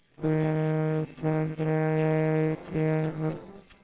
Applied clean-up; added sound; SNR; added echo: neural separator model SepFormer WHAMR!.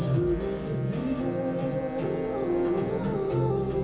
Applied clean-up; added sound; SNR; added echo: none; Wind instrument, woodwind instrument; 12 dB; reverberation time 0.7 s.